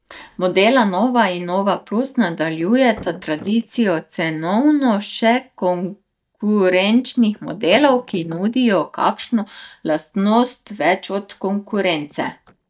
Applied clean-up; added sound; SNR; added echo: neural mask model DeepFilterNet 3.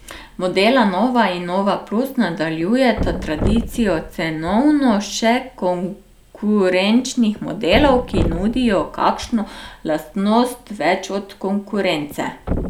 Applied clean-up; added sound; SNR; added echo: none; Thump, thud; 11 dB; none.